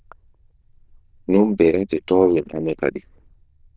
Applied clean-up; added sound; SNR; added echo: neural diffusion model UNIVERSE++.